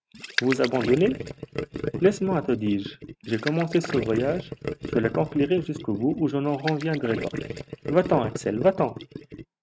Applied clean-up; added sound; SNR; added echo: neural mask model RNNoise.